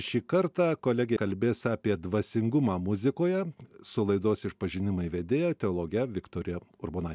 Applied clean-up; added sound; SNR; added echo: none; none; none; none.